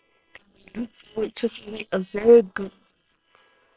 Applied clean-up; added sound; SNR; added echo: neural separator model SepFormer WHAM!.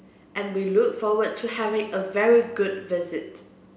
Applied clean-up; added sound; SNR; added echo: none; none; none; none.